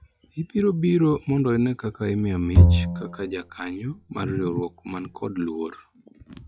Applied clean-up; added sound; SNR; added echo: classical method log-MMSE.